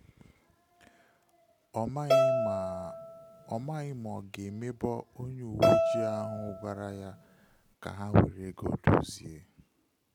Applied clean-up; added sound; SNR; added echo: none; Bowed string instrument; -4 dB; none.